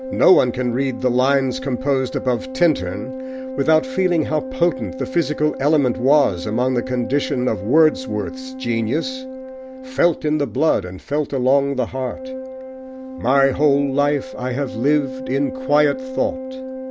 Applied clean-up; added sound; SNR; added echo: none; Organ; 10 dB; none.